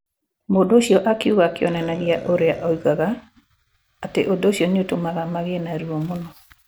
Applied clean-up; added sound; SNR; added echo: none; Burping, eructation; 18 dB; none.